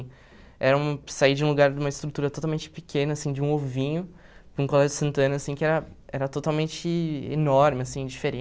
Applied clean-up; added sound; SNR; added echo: none; none; none; none.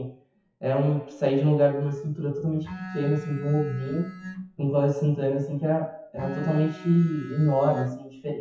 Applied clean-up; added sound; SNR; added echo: classical method WPE with log-MMSE.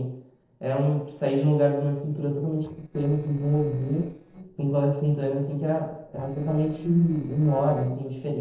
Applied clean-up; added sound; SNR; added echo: neural separator model SepFormer DNS4.